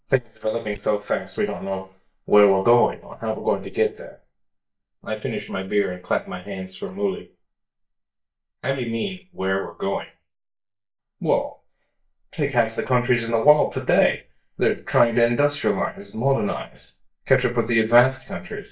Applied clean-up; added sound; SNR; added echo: neural mask model DeepFilterNet 3.